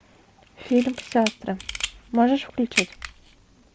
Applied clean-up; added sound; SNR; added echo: none; Camera; 8 dB; none.